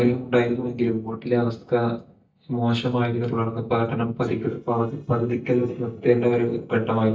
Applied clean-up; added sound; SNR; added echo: neural mask model DeepFilterNet 3.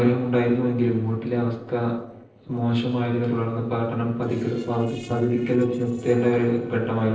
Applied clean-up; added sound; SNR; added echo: neural separator model SepFormer DNS4.